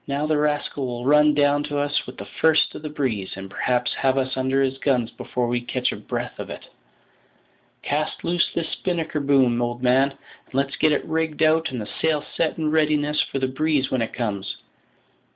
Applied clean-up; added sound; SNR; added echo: none; none; none; none.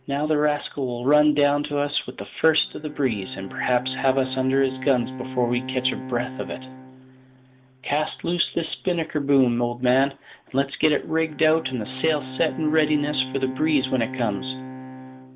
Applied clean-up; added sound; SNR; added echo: none; Bowed string instrument; 14 dB; none.